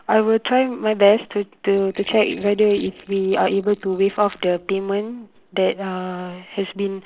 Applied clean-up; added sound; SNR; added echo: neural separator model SepFormer DNS4.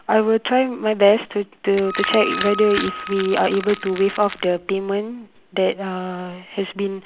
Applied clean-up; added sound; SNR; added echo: none; Crushing + Wind instrument, woodwind instrument; 9 dB; none.